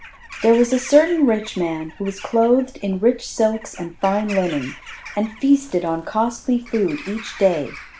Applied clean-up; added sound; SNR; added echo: none; Bird vocalization, bird call, bird song / Crow; 18 dB; none.